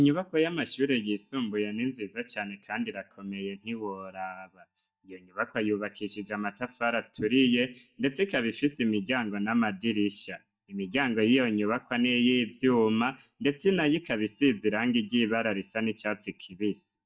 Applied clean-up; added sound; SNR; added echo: neural mask model DeepFilterNet 3.